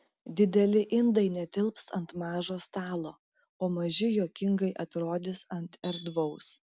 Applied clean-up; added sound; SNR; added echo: none; Tools; 16 dB; none.